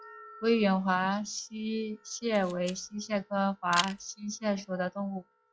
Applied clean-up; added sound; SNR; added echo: classical method log-MMSE.